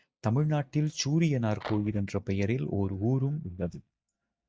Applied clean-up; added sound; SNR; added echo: neural mask model DeepFilterNet 3.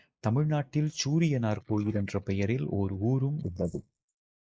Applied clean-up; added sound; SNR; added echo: neural mask model Resemble Enhance denoiser.